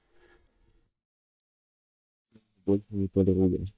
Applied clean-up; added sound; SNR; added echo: neural mask model DeepFilterNet 3.